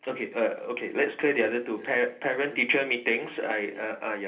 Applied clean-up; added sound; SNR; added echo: none; none; none; reverberation time 0.3 s.